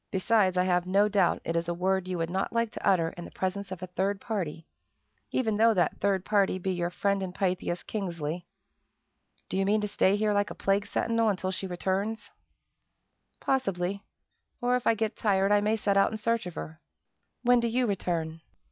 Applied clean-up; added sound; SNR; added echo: none; none; none; none.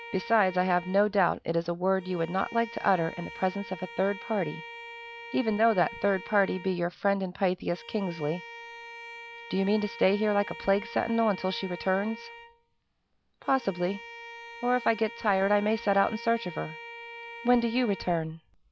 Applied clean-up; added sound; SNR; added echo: none; Bowed string instrument; 15 dB; none.